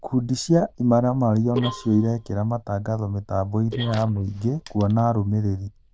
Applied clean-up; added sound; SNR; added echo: neural diffusion model UNIVERSE++.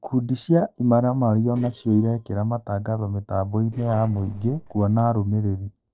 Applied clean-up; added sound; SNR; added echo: neural separator model SepFormer DNS4.